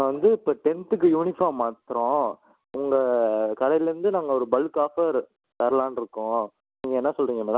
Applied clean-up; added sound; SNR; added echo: none; none; none; none.